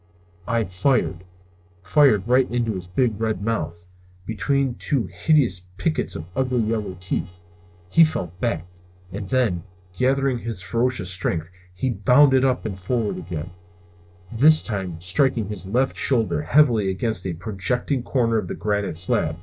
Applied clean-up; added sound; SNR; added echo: neural separator model SepFormer DNS4.